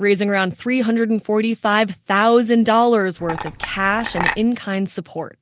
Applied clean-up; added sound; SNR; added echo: none; Chink, clink; 8 dB; none.